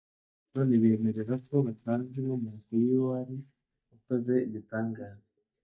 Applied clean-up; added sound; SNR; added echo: neural mask model DeepFilterNet 3.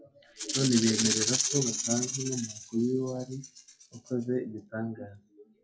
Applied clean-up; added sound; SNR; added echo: classical method WPE with log-MMSE.